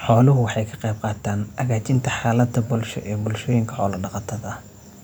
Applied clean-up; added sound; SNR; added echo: none; none; none; none.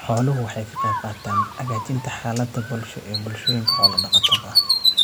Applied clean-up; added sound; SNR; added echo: none; Bird; -4 dB; none.